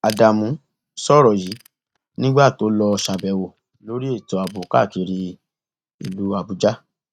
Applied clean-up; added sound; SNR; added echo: neural mask model RNNoise.